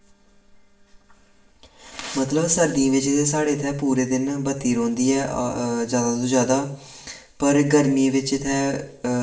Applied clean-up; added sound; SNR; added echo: none; none; none; reverberation time 0.6 s.